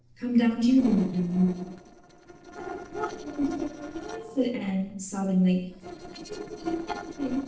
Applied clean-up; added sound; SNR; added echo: neural separator model SepFormer DNS4.